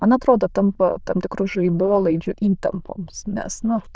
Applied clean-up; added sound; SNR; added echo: neural diffusion model UNIVERSE++.